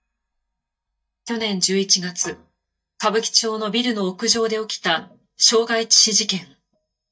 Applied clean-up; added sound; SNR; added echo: neural mask model DeepFilterNet 3.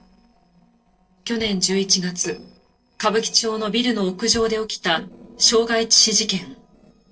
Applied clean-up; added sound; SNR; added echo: neural separator model SepFormer DNS4.